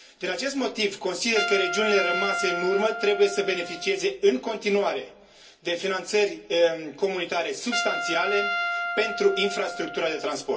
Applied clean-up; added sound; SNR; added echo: none; Trumpet; 7 dB; reverberation time 0.3 s.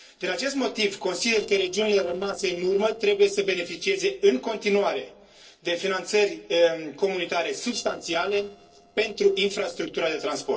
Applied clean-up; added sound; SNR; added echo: neural separator model SepFormer DNS4.